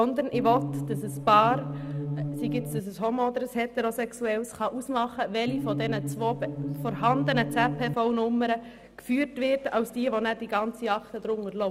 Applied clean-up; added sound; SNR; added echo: none; Musical instrument; 4 dB; none.